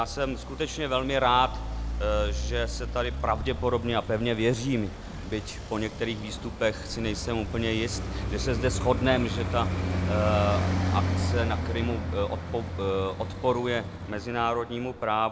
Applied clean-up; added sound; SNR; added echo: none; Traffic noise, roadway noise; 3 dB; none.